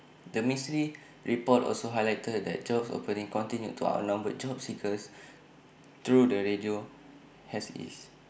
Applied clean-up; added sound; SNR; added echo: none; none; none; none.